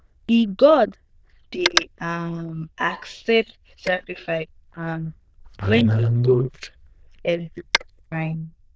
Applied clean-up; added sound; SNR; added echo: neural diffusion model UNIVERSE++.